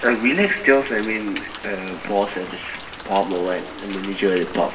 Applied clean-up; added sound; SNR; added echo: none; Rain; 14 dB; reverberation time 2.2 s.